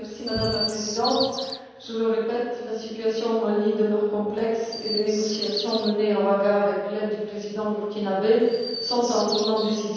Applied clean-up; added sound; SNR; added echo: none; Chirp, tweet; 11 dB; reverberation time 1.2 s.